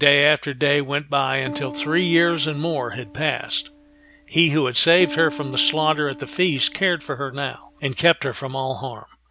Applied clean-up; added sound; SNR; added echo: none; Piano; 15 dB; none.